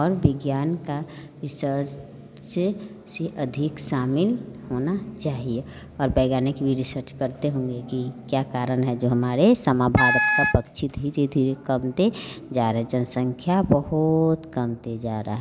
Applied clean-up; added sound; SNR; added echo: none; Wind instrument, woodwind instrument; 0 dB; none.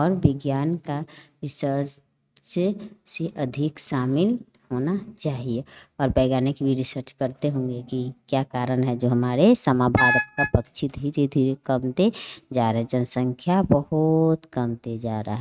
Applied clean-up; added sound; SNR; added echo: neural mask model RNNoise.